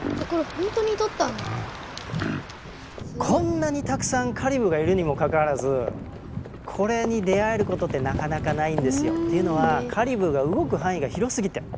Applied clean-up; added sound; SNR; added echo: none; Livestock, farm animals, working animals; 13 dB; none.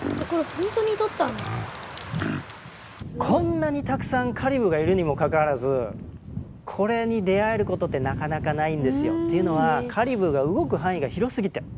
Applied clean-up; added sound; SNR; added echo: none; none; none; none.